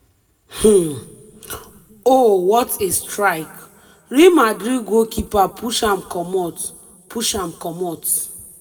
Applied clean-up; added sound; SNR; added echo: none; none; none; reverberation time 1.7 s.